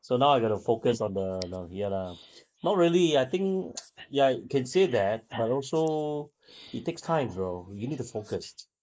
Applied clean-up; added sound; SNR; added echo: neural mask model Resemble Enhance denoiser.